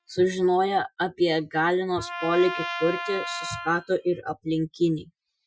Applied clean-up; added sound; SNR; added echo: classical method Wiener filter.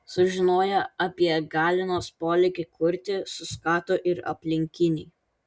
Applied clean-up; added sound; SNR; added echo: none; none; none; none.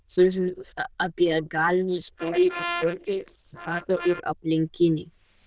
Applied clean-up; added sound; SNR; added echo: neural diffusion model UNIVERSE++.